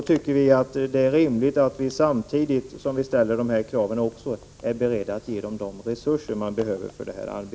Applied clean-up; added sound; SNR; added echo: none; none; none; none.